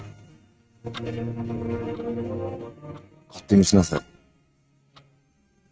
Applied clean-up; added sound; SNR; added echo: neural mask model RNNoise.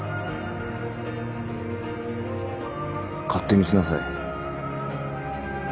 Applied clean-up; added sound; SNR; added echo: none; none; none; none.